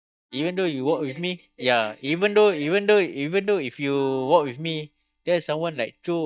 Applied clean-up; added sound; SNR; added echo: neural mask model DeepFilterNet 3.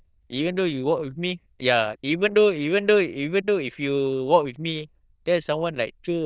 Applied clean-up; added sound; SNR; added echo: neural diffusion model UNIVERSE++.